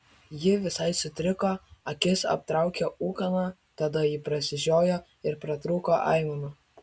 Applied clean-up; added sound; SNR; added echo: none; none; none; none.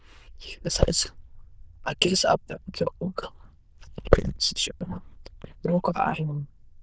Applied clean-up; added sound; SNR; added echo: neural diffusion model UNIVERSE++.